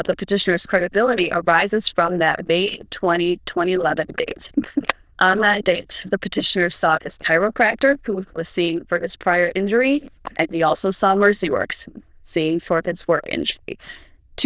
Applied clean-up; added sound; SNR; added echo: neural diffusion model UNIVERSE++.